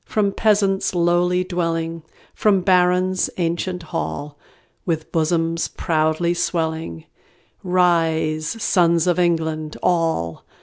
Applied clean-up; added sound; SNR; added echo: none; none; none; none.